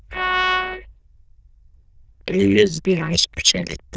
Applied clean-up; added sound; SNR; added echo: neural diffusion model UNIVERSE++.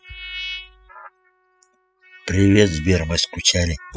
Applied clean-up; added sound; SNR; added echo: classical method spectral subtraction.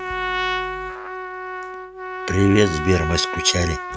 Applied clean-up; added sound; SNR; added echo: none; Trumpet; 5 dB; none.